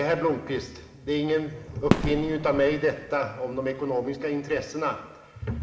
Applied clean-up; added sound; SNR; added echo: none; Fireworks; 5 dB; reverberation time 0.8 s.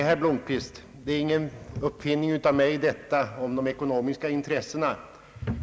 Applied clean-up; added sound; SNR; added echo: none; none; none; none.